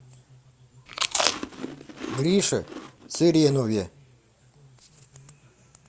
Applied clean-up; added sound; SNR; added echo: none; Chewing, mastication; 5 dB; none.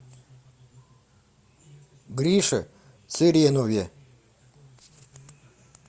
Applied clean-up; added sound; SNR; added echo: none; none; none; none.